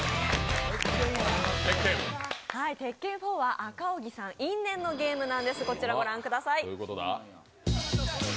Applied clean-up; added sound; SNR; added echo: none; Dishes, pots, and pans; 17 dB; none.